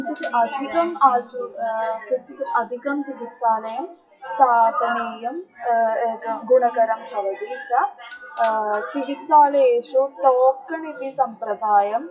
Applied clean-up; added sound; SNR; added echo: classical method WPE with log-MMSE.